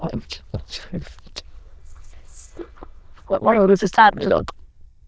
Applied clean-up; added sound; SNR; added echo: neural diffusion model UNIVERSE++.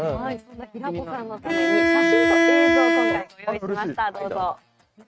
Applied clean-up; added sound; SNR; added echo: neural mask model RNNoise.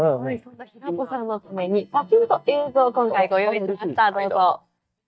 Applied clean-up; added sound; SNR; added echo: neural mask model DeepFilterNet 3.